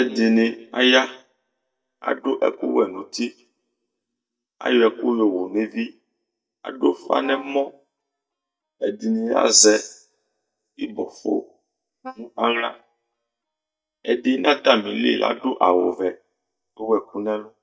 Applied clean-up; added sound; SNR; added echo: neural mask model DeepFilterNet 3.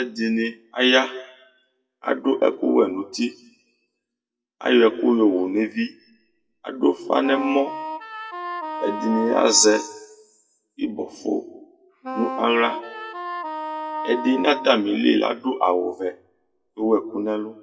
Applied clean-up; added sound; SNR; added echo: classical method WPE with log-MMSE.